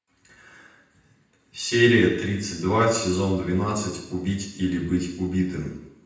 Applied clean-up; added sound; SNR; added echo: none; none; none; reverberation time 0.9 s.